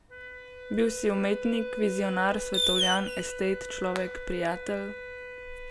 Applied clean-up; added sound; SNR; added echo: none; Wind instrument, woodwind instrument + Fireworks; 4 dB; none.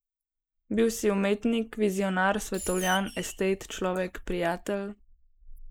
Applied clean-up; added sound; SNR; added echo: neural mask model Resemble Enhance denoiser.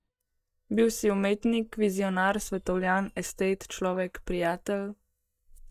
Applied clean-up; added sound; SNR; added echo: neural mask model DeepFilterNet 3.